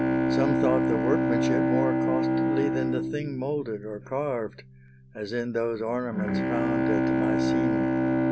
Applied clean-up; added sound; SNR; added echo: none; Bowed string instrument; -5 dB; none.